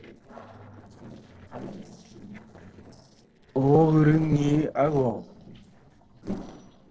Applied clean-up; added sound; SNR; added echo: neural separator model SepFormer DNS4.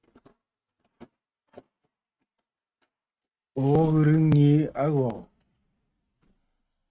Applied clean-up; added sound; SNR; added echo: neural mask model RNNoise.